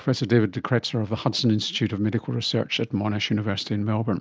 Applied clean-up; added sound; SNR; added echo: none; none; none; none.